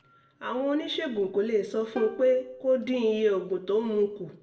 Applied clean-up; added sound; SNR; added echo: none; Plucked string instrument; 17 dB; reverberation time 0.6 s.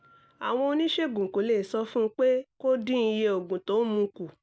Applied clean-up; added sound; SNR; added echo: none; none; none; none.